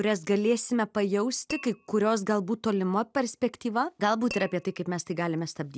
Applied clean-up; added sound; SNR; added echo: none; Tap / Glass; 18 dB; none.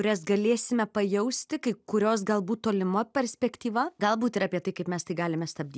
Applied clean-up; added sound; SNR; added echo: none; none; none; none.